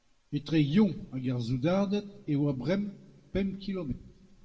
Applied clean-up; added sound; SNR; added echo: none; none; none; reverberation time 0.6 s.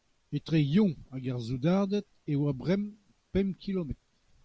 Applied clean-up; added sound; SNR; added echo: none; none; none; none.